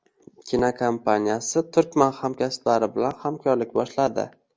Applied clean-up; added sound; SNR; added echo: none; none; none; none.